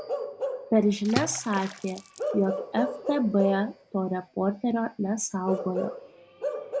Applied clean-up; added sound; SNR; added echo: none; Water / Splash, splatter + Bark / Livestock, farm animals, working animals; 7 dB; none.